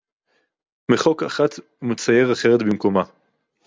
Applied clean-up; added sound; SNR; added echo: none; none; none; none.